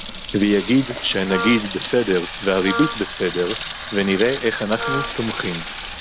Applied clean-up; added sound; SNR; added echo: none; Wind instrument, woodwind instrument + Sink (filling or washing) / Water tap, faucet; 6 dB; none.